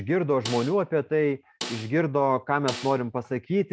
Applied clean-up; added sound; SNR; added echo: none; Snare drum; 15 dB; none.